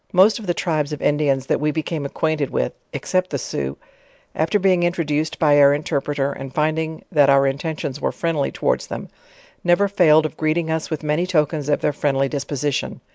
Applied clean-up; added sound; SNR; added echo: neural mask model Resemble Enhance denoiser.